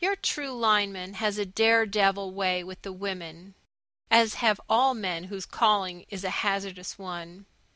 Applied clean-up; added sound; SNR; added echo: none; none; none; none.